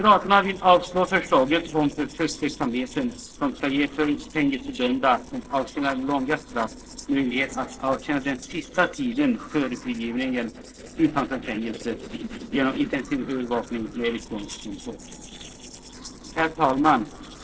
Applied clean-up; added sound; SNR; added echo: neural separator model SepFormer DNS4.